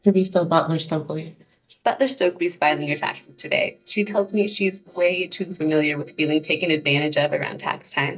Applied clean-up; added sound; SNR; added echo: neural mask model DeepFilterNet 3.